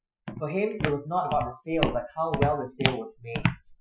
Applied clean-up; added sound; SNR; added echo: classical method Wiener filter.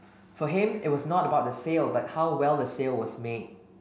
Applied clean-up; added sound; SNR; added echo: none; none; none; none.